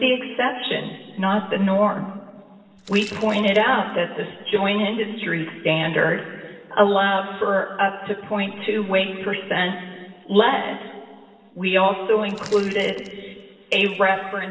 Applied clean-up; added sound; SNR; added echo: neural separator model SepFormer DNS4.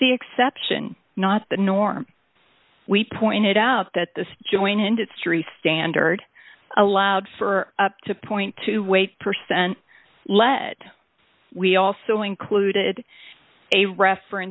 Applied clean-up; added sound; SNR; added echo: none; none; none; none.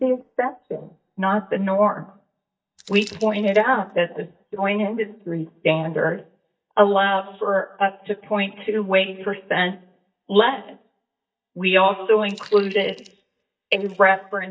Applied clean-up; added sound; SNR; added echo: neural mask model DeepFilterNet 3.